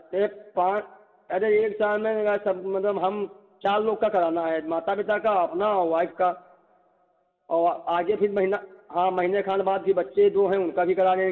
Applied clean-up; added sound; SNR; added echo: none; none; none; reverberation time 0.4 s.